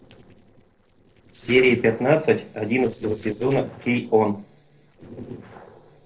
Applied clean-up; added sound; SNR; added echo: neural separator model SepFormer DNS4.